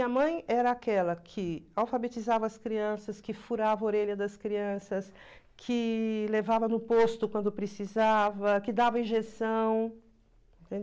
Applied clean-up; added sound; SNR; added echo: none; none; none; none.